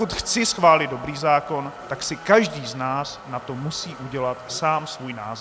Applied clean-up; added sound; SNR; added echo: none; Motor vehicle (road); 17 dB; none.